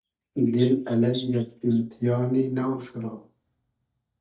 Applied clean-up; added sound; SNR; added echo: neural mask model DeepFilterNet 3.